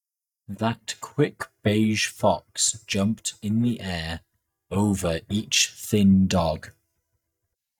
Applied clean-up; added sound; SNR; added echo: neural mask model DeepFilterNet 3.